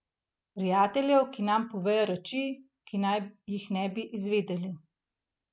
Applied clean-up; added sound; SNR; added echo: none; none; none; none.